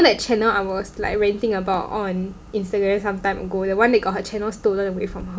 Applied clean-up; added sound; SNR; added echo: none; none; none; none.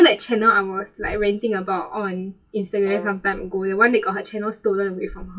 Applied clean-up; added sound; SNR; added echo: classical method WPE with log-MMSE.